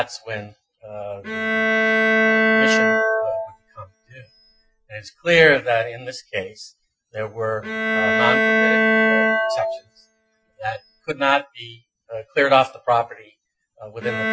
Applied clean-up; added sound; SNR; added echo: classical method Wiener filter.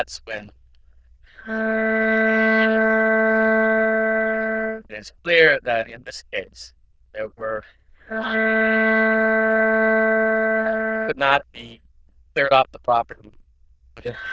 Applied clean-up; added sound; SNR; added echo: neural diffusion model UNIVERSE++.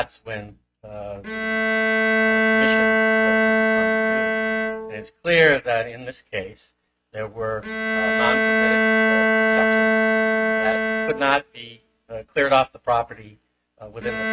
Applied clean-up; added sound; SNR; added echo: neural mask model RNNoise.